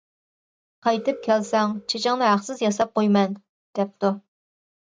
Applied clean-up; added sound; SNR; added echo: neural mask model DeepFilterNet 3.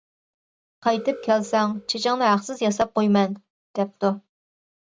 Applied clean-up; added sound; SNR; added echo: none; Alarm; 20 dB; none.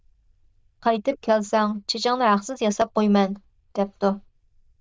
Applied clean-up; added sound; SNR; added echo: neural diffusion model UNIVERSE++.